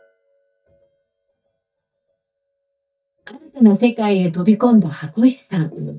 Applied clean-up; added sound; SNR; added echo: neural mask model DeepFilterNet 3.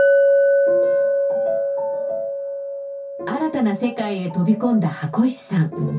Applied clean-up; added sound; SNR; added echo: none; Chink, clink; -2 dB; reverberation time 0.3 s.